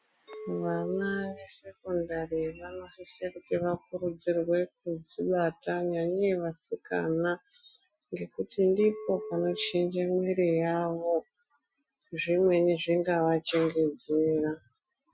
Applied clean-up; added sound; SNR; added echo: classical method Wiener filter.